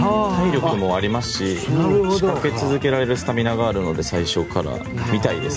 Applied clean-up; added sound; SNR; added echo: none; none; none; none.